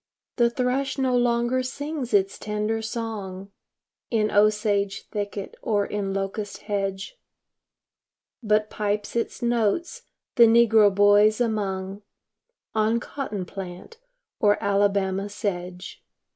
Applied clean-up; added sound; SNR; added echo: none; none; none; none.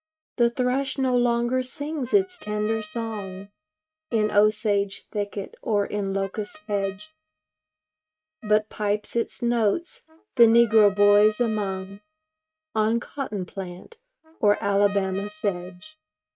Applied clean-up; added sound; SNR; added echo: neural mask model RNNoise.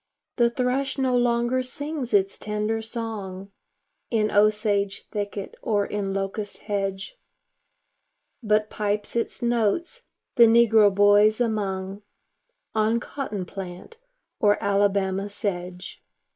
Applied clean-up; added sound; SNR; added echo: neural mask model Resemble Enhance denoiser.